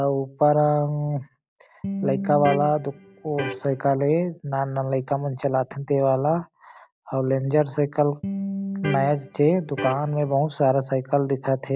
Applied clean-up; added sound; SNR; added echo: none; Electric guitar; 7 dB; none.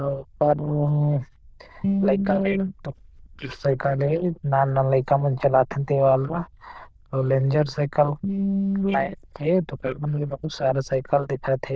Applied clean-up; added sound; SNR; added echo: neural diffusion model UNIVERSE++.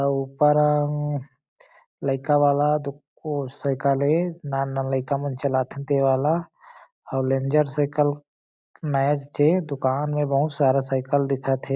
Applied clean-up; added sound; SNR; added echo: none; none; none; none.